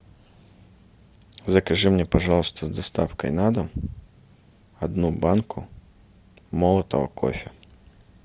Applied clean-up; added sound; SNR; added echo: none; none; none; none.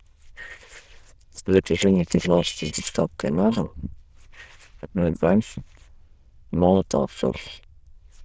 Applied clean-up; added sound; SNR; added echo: neural diffusion model UNIVERSE++.